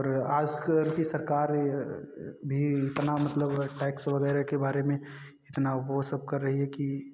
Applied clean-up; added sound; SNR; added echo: none; none; none; none.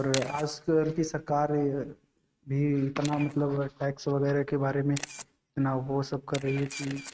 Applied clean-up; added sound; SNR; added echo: neural mask model RNNoise.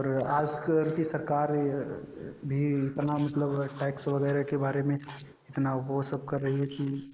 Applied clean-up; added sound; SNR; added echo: neural mask model Resemble Enhance denoiser.